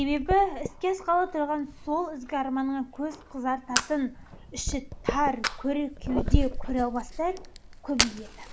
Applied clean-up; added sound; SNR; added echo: none; Fire; 3 dB; none.